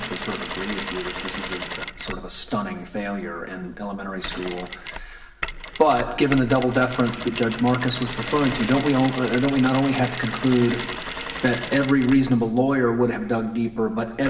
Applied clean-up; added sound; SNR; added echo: none; Mechanisms; 8 dB; reverberation time 0.9 s.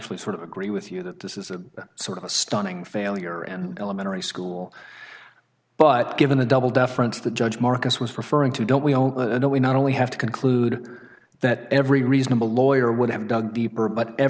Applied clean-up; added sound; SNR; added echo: none; none; none; none.